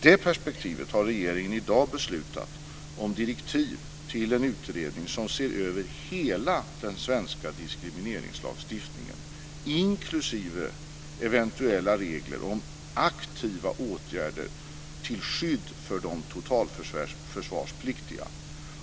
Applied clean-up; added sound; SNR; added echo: none; none; none; none.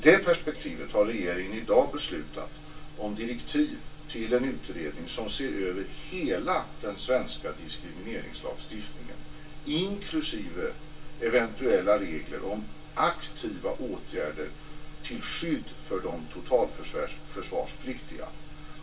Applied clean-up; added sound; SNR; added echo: none; none; none; reverberation time 0.2 s.